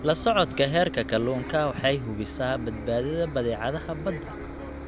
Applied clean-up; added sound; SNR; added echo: none; Bus; 10 dB; none.